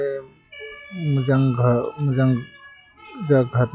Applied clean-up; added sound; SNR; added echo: classical method log-MMSE.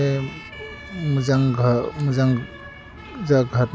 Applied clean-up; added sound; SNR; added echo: none; Siren; 19 dB; none.